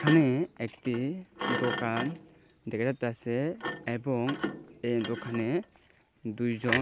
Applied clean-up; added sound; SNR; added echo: none; Thump, thud; 7 dB; none.